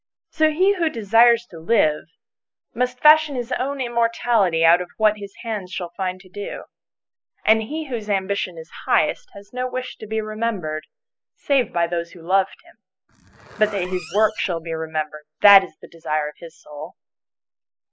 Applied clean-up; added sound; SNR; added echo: classical method spectral subtraction.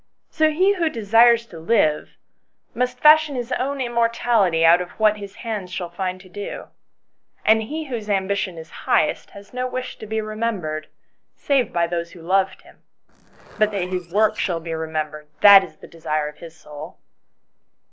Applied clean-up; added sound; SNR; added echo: neural separator model SepFormer DNS4.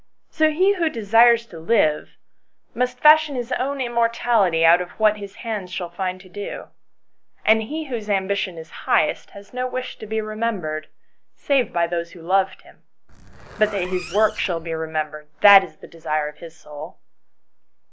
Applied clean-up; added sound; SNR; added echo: none; Zipper (clothing); 17 dB; none.